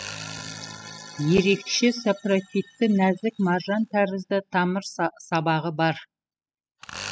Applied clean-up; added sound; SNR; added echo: classical method spectral subtraction.